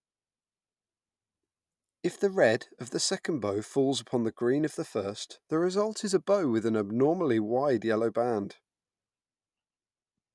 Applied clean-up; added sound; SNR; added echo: none; none; none; none.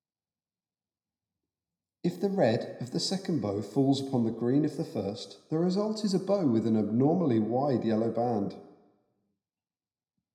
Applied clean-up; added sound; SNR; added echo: none; none; none; reverberation time 0.7 s.